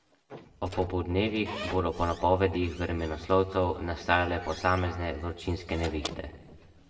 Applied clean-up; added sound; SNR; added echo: none; Squeak / Slam; 16 dB; reverberation time 1.5 s.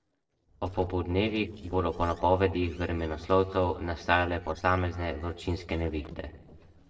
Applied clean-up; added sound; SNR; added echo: neural separator model SepFormer DNS4.